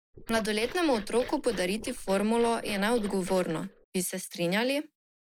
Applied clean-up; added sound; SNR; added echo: neural mask model Resemble Enhance denoiser.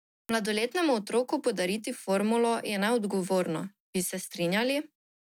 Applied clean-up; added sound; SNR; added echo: none; none; none; none.